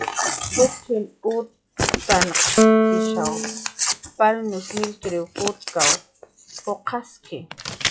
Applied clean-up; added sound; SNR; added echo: classical method log-MMSE.